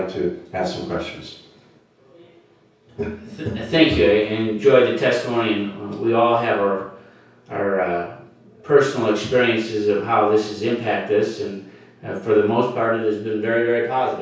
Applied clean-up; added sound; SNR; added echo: none; none; none; reverberation time 0.6 s.